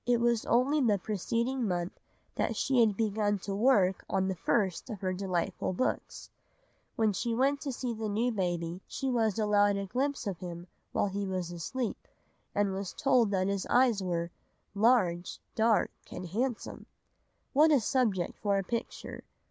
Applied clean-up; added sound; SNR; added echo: none; none; none; none.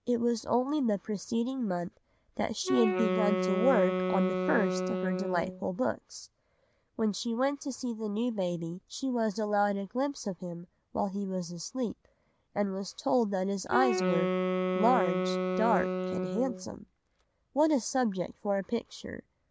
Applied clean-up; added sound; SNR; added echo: none; Wind instrument, woodwind instrument; 0 dB; none.